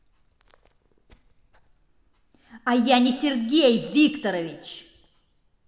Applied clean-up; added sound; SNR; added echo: none; none; none; reverberation time 1.3 s.